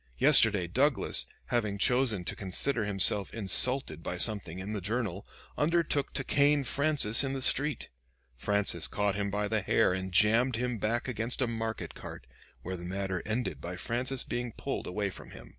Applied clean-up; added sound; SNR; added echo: none; none; none; none.